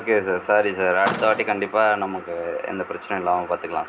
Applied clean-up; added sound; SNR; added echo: none; Car; 10 dB; reverberation time 0.3 s.